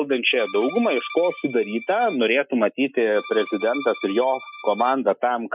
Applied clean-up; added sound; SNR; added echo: classical method Wiener filter.